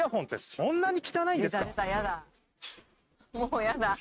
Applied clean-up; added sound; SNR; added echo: neural mask model RNNoise.